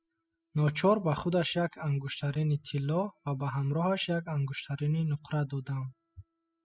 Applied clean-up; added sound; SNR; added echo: classical method spectral subtraction.